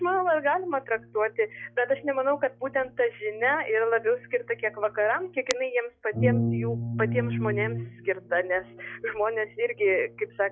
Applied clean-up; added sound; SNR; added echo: classical method log-MMSE.